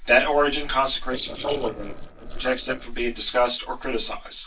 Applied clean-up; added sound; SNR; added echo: neural separator model SepFormer DNS4.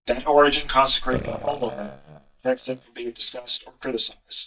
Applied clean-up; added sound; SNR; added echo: neural mask model DeepFilterNet 3.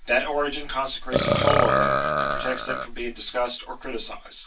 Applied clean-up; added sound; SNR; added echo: none; Burping, eructation; -4 dB; reverberation time 0.2 s.